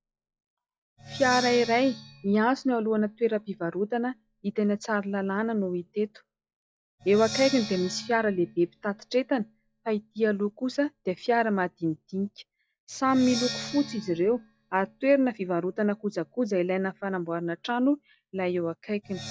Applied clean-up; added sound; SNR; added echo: classical method log-MMSE.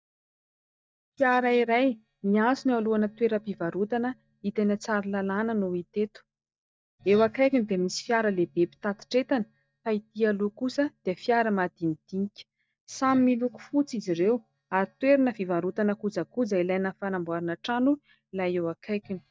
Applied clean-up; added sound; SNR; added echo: neural mask model DeepFilterNet 3.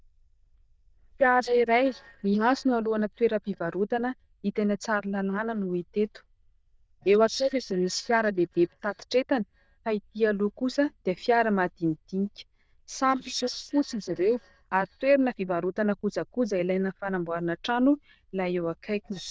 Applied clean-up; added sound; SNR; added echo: neural diffusion model UNIVERSE++.